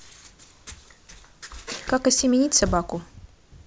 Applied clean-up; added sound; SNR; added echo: none; none; none; none.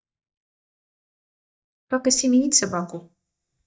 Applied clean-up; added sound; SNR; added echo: neural mask model DeepFilterNet 3.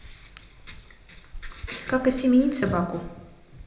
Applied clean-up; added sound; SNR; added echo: none; Hands; 17 dB; reverberation time 1.0 s.